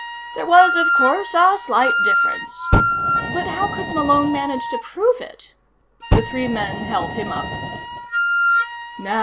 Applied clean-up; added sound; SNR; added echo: none; Wind instrument, woodwind instrument + Fire; 0 dB; none.